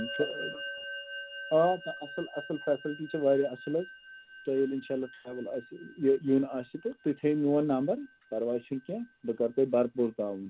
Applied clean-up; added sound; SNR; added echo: none; Musical instrument; 15 dB; none.